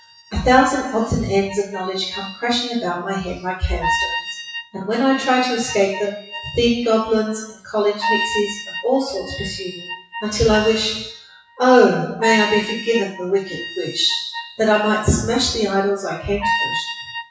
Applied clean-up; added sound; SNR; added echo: classical method WPE with log-MMSE.